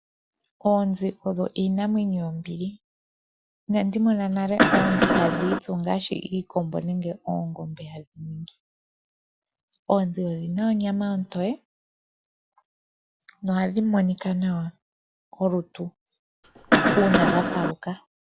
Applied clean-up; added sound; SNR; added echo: none; Cough; -5 dB; none.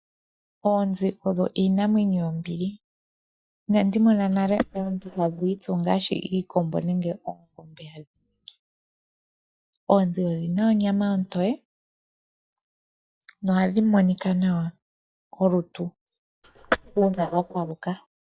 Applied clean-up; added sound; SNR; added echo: neural mask model DeepFilterNet 3.